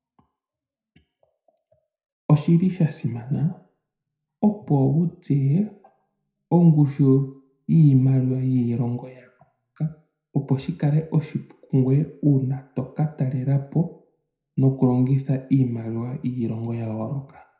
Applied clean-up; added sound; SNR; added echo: none; none; none; reverberation time 0.4 s.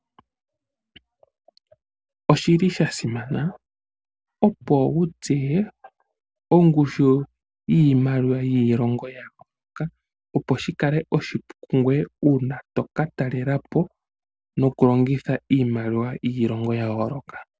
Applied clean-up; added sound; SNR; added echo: none; none; none; none.